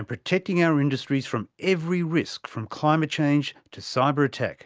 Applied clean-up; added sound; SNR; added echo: none; none; none; none.